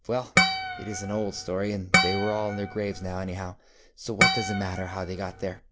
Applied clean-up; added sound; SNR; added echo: none; Harp; -3 dB; none.